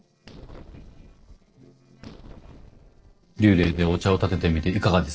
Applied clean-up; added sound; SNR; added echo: neural separator model SepFormer DNS4.